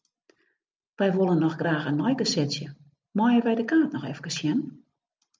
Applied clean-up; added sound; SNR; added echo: none; none; none; none.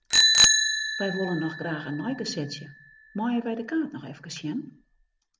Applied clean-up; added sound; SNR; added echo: none; Bicycle bell; -5 dB; none.